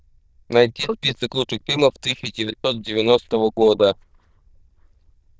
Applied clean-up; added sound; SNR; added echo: neural diffusion model UNIVERSE++.